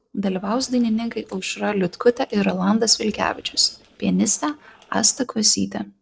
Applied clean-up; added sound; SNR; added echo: neural separator model SepFormer DNS4.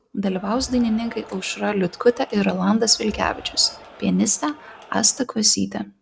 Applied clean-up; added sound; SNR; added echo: none; Cheering; 20 dB; none.